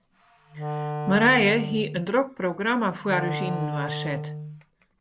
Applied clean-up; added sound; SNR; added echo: none; Wind instrument, woodwind instrument; 7 dB; none.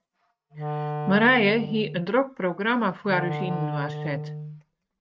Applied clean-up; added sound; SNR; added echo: neural mask model RNNoise.